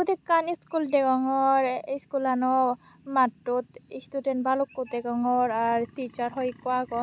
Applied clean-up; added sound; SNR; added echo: none; none; none; none.